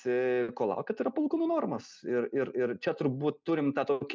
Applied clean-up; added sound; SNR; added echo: none; none; none; none.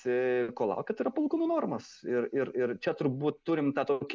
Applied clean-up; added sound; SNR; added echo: neural mask model Resemble Enhance denoiser.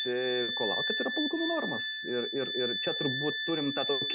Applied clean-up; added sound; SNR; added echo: none; Wind instrument, woodwind instrument; 0 dB; none.